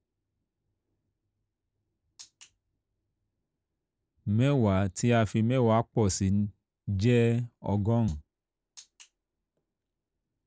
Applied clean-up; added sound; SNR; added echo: none; none; none; none.